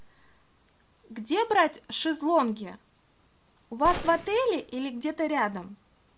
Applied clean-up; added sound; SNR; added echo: none; Gunshot, gunfire; 10 dB; none.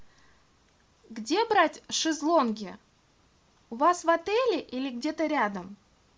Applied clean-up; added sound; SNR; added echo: none; none; none; none.